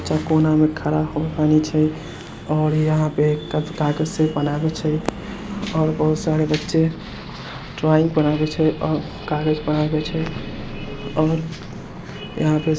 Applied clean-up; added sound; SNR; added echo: none; none; none; none.